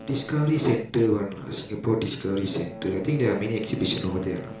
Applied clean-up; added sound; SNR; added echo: none; Wind instrument, woodwind instrument; 18 dB; reverberation time 0.4 s.